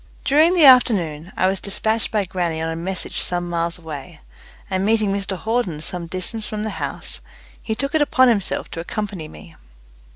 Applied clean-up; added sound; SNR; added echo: none; none; none; none.